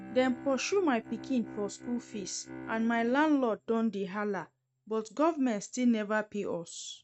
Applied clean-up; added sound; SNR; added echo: neural mask model RNNoise.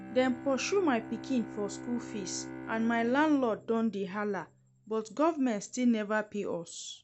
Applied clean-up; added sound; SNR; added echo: none; Bowed string instrument; 15 dB; none.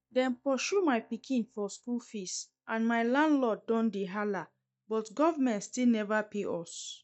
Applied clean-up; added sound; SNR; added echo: neural mask model DeepFilterNet 3.